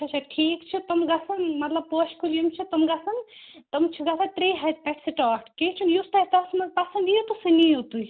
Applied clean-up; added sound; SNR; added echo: none; none; none; none.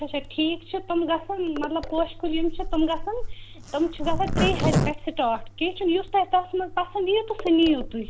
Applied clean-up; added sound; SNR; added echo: none; Zipper (clothing); 5 dB; none.